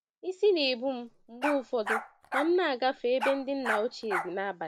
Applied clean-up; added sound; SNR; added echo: none; Bark; 6 dB; none.